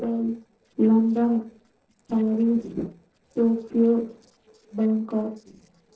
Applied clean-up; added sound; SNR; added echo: neural separator model SepFormer DNS4.